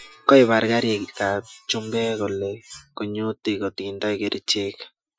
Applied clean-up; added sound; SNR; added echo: classical method Wiener filter.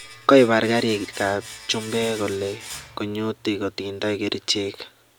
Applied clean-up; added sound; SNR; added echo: none; Domestic sounds, home sounds; 18 dB; none.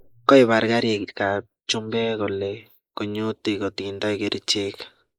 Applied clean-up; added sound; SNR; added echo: neural mask model Resemble Enhance denoiser.